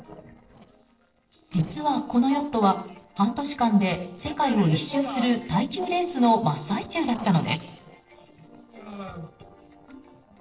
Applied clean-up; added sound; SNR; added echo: neural separator model SepFormer DNS4.